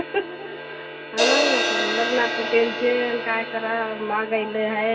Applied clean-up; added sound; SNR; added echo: none; Crash cymbal; 2 dB; reverberation time 2.4 s.